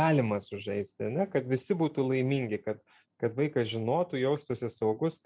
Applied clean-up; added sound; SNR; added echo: none; none; none; none.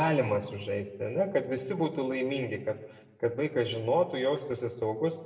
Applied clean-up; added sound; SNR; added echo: none; none; none; reverberation time 0.7 s.